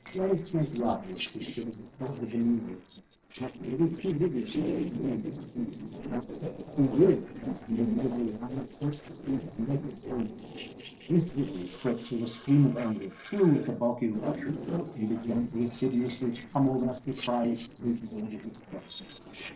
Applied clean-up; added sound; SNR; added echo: neural separator model SepFormer DNS4.